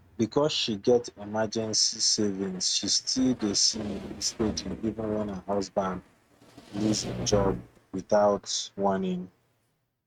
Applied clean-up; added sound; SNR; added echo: neural mask model RNNoise.